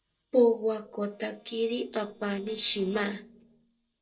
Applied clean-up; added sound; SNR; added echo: neural separator model SepFormer DNS4.